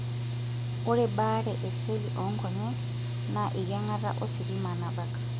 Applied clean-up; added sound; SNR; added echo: none; Mechanical fan / Engine; -2 dB; none.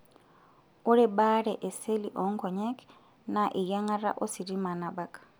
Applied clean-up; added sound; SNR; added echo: none; none; none; none.